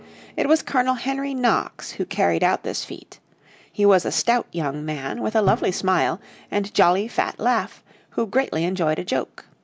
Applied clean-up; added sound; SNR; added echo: none; Drum; 20 dB; none.